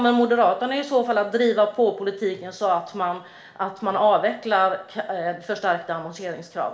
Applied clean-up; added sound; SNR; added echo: none; none; none; reverberation time 1.9 s.